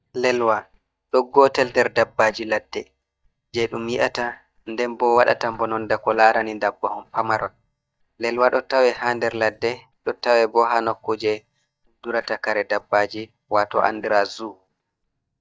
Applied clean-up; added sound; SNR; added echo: neural mask model DeepFilterNet 3.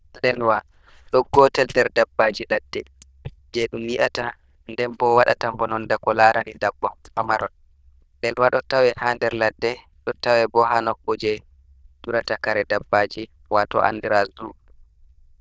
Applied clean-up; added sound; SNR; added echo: neural diffusion model UNIVERSE++.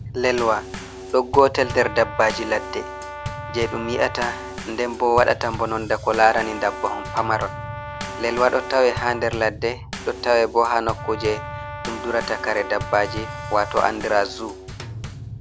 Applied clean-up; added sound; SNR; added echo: none; Bass drum / Snare drum / Drum kit + Brass instrument; 10 dB; none.